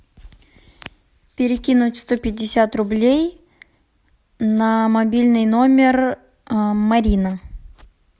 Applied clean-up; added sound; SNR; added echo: none; none; none; none.